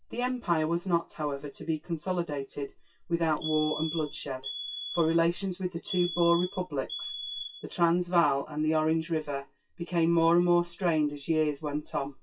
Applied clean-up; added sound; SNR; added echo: classical method WPE with log-MMSE.